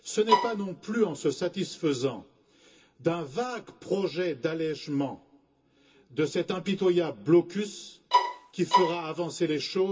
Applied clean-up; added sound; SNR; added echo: none; Bowed string instrument; -3 dB; reverberation time 0.2 s.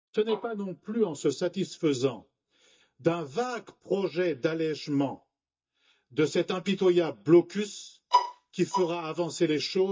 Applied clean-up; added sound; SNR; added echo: neural mask model DeepFilterNet 3.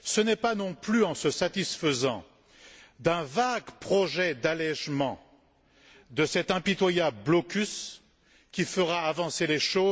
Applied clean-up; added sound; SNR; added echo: none; none; none; none.